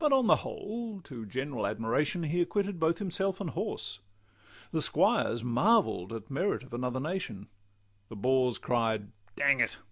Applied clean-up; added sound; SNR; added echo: none; none; none; none.